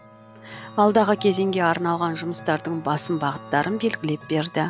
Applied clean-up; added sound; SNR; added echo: none; Bowed string instrument + Chime / Clock; 17 dB; none.